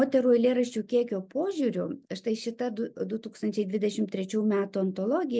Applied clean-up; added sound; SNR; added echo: none; none; none; none.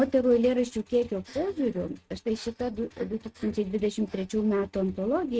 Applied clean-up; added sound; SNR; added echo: neural mask model RNNoise.